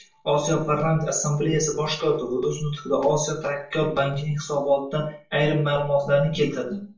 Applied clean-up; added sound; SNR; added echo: none; none; none; reverberation time 0.4 s.